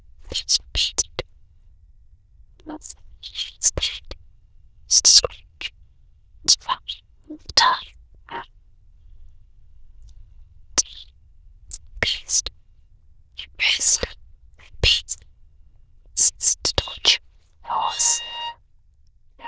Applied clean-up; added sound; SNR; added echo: neural diffusion model UNIVERSE++.